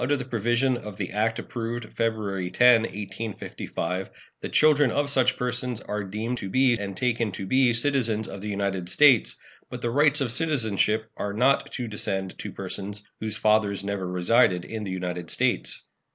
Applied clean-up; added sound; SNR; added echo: none; none; none; none.